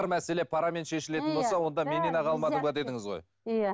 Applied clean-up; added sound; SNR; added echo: none; none; none; none.